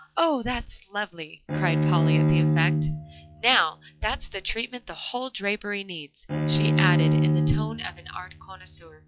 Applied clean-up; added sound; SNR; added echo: classical method log-MMSE.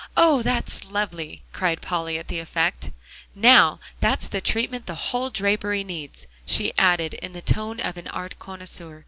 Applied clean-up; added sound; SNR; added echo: none; none; none; none.